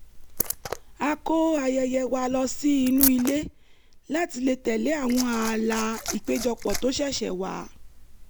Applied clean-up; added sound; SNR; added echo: none; Liquid; 8 dB; none.